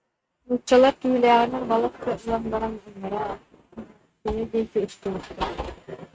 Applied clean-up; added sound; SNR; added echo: neural mask model RNNoise.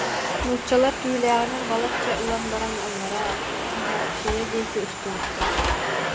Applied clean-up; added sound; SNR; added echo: none; Domestic sounds, home sounds; 0 dB; none.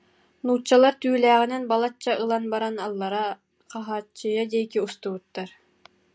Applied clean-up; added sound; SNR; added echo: none; none; none; none.